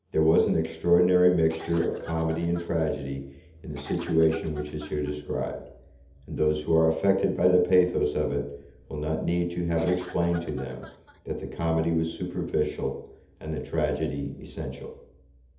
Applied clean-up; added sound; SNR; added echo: none; Cough; 19 dB; reverberation time 0.8 s.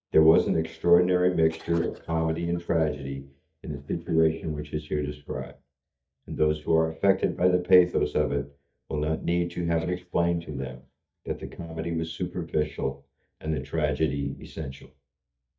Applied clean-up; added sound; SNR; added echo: neural mask model DeepFilterNet 3.